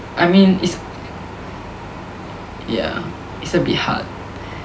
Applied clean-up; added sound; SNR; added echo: none; none; none; none.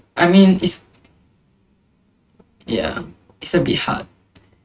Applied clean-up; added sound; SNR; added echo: neural mask model RNNoise.